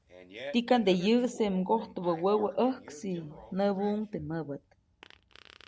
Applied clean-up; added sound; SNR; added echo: none; Fart; 18 dB; none.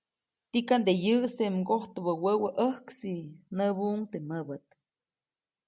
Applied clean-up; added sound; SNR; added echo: none; none; none; none.